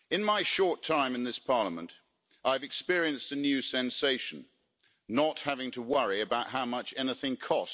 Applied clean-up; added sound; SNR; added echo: none; none; none; none.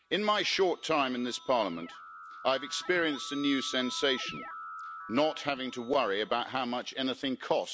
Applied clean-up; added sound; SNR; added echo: none; Keyboard (musical); 15 dB; none.